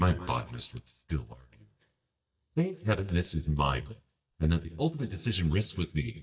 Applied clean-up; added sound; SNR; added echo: neural mask model DeepFilterNet 3.